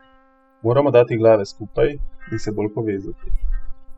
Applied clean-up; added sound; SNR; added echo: classical method spectral subtraction.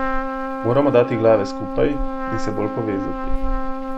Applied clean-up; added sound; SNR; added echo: none; Trumpet + Meow / Purr; 2 dB; none.